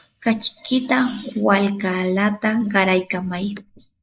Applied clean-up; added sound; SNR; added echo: neural mask model Resemble Enhance denoiser.